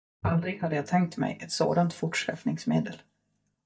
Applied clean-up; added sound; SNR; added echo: neural mask model DeepFilterNet 3.